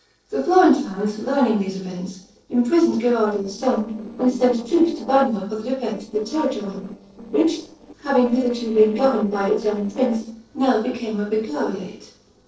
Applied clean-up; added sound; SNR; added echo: neural separator model SepFormer DNS4.